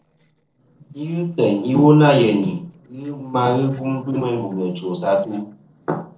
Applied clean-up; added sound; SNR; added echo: neural separator model SepFormer DNS4.